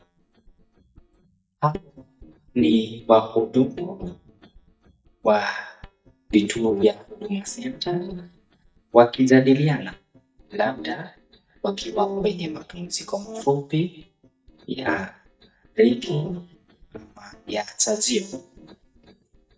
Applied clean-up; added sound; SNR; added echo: neural mask model DeepFilterNet 3.